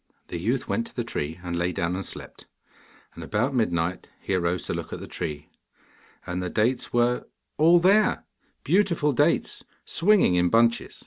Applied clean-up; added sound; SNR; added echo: none; none; none; none.